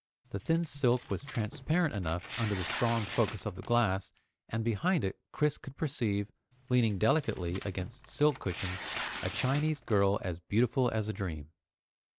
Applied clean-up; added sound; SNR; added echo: none; Tearing; 11 dB; none.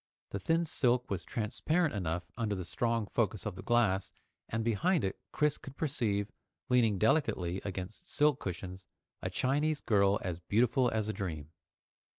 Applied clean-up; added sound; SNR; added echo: none; none; none; none.